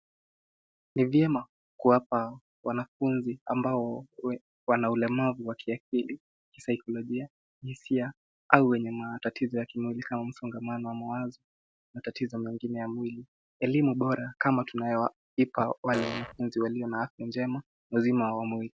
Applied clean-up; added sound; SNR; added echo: none; Fart; 6 dB; none.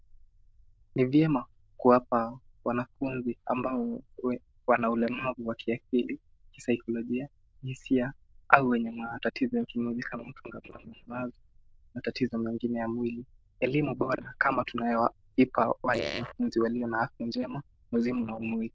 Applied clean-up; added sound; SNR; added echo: neural diffusion model UNIVERSE++.